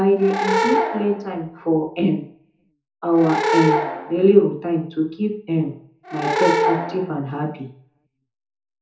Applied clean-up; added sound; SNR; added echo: none; Animal / Brass instrument; 4 dB; reverberation time 0.5 s.